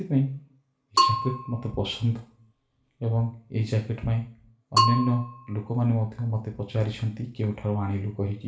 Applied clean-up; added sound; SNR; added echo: none; Bell / Percussion; 3 dB; reverberation time 0.4 s.